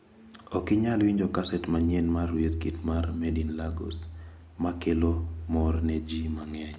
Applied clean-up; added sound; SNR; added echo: none; none; none; none.